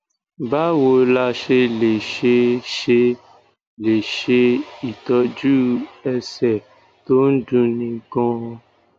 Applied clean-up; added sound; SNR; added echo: none; none; none; none.